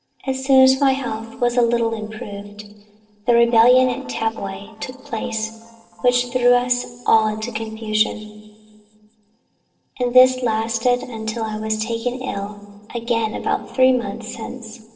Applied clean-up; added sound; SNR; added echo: neural separator model SepFormer DNS4.